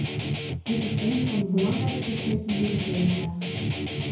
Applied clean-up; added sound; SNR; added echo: none; Guitar; 1 dB; reverberation time 0.9 s.